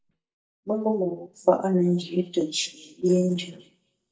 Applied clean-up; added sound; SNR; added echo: neural mask model DeepFilterNet 3.